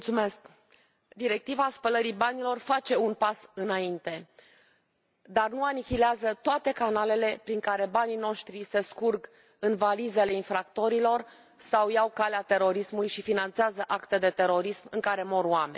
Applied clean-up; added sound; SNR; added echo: none; none; none; none.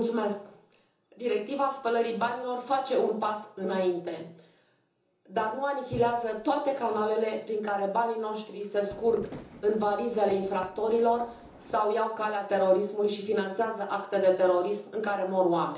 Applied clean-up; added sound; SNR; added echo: none; Fireworks; 19 dB; reverberation time 0.6 s.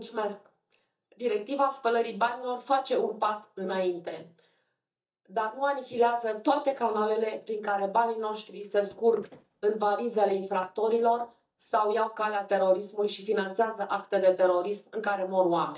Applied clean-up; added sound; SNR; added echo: neural mask model DeepFilterNet 3.